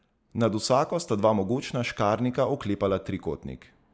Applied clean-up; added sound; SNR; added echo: none; none; none; none.